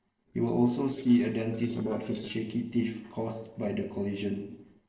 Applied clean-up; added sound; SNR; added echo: neural separator model SepFormer DNS4.